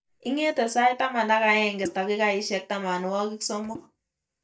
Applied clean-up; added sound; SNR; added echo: neural mask model DeepFilterNet 3.